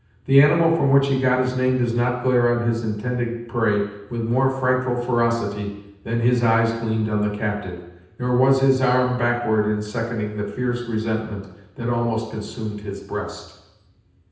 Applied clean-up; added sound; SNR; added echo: none; none; none; reverberation time 0.9 s.